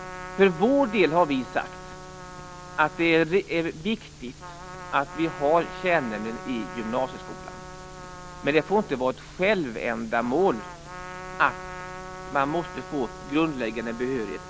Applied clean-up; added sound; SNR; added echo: none; Trumpet; 14 dB; none.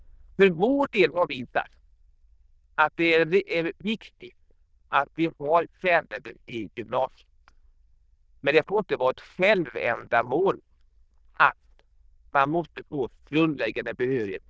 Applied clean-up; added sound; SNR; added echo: neural diffusion model UNIVERSE++.